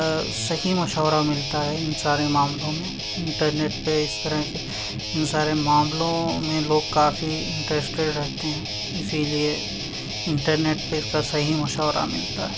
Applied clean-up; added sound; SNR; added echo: none; Guitar; 5 dB; none.